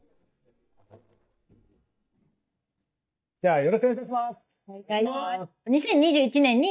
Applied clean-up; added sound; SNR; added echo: neural mask model DeepFilterNet 3.